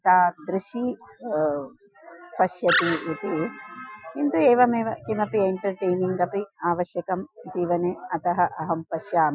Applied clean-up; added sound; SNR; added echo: classical method Wiener filter.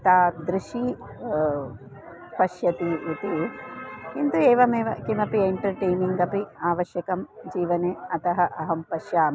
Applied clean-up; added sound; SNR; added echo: none; none; none; none.